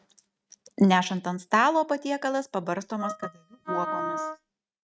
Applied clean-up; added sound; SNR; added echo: neural mask model RNNoise.